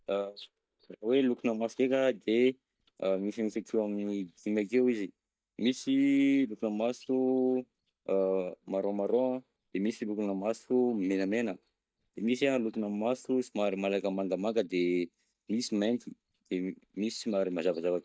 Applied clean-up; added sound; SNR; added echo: neural mask model DeepFilterNet 3.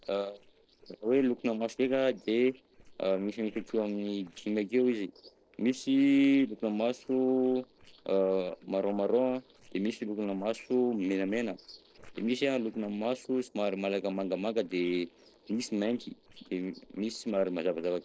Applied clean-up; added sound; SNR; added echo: neural separator model SepFormer DNS4.